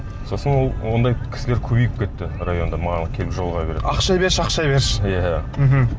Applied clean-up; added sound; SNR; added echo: none; none; none; none.